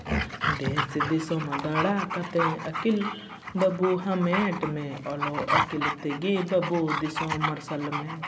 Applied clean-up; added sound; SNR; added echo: none; Dog; 3 dB; none.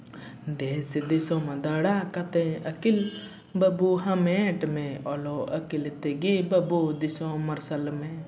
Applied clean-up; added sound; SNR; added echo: none; none; none; none.